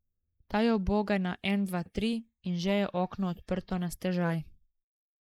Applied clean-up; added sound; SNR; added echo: neural mask model Resemble Enhance denoiser.